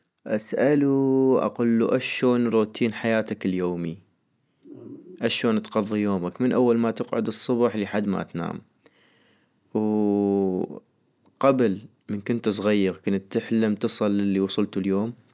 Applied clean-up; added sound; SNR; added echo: none; none; none; none.